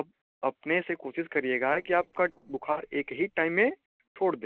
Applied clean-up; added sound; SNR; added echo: neural separator model SepFormer DNS4.